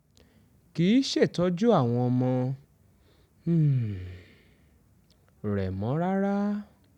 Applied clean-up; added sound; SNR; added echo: none; none; none; none.